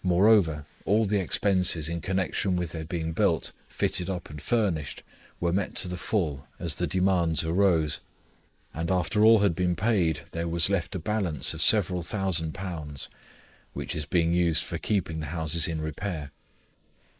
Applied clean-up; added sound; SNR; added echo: neural mask model Resemble Enhance denoiser.